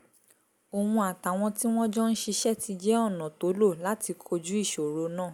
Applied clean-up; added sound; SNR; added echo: none; none; none; none.